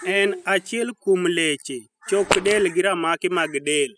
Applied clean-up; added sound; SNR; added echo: classical method spectral subtraction.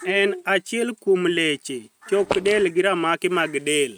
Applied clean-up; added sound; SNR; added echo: neural mask model RNNoise.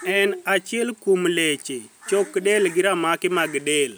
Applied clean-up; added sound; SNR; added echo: none; none; none; none.